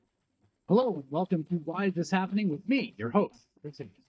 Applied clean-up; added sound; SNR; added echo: neural mask model DeepFilterNet 3.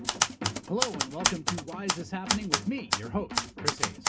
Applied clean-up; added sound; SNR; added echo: none; Typewriter; -3 dB; reverberation time 0.3 s.